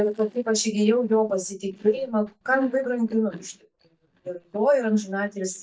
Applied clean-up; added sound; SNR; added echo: neural mask model DeepFilterNet 3.